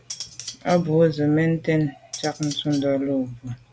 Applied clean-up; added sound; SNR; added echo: none; Cutlery, silverware; 16 dB; none.